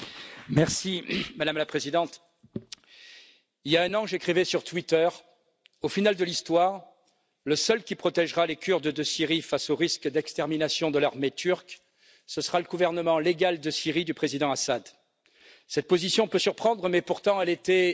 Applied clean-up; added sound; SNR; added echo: none; none; none; none.